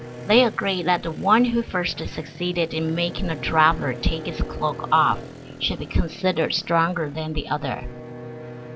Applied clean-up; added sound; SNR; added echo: none; Motorcycle + Bowed string instrument; 14 dB; none.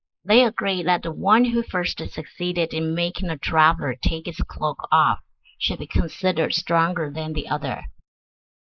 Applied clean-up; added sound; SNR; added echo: neural mask model Resemble Enhance denoiser.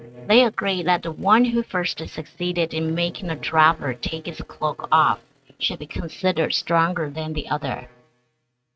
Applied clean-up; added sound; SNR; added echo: neural mask model RNNoise.